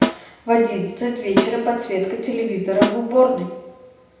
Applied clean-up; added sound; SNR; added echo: none; Snare drum; 5 dB; reverberation time 0.8 s.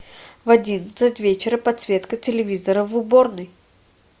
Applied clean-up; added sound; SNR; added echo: none; none; none; none.